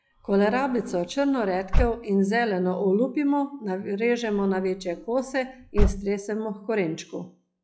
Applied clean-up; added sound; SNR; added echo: classical method log-MMSE.